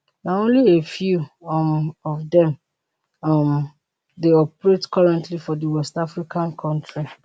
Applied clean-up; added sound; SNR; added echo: none; none; none; none.